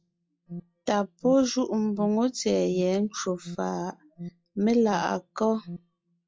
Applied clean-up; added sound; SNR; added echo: classical method log-MMSE.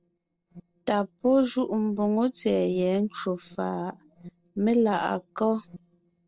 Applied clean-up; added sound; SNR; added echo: neural separator model SepFormer DNS4.